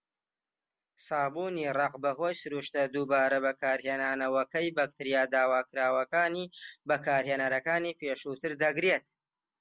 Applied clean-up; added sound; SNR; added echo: none; none; none; none.